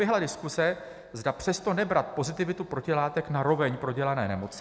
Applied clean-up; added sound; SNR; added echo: none; none; none; none.